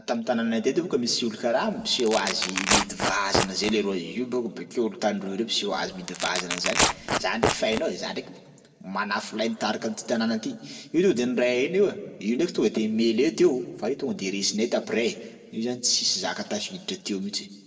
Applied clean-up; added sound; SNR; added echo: none; Tearing; 2 dB; reverberation time 1.0 s.